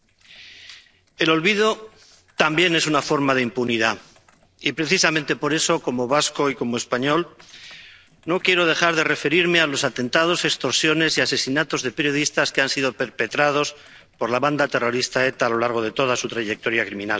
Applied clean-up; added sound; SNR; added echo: neural separator model SepFormer DNS4.